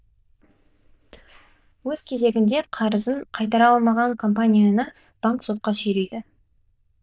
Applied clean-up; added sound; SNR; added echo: neural diffusion model UNIVERSE++.